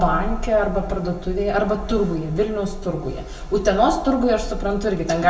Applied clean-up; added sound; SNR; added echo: none; none; none; reverberation time 0.2 s.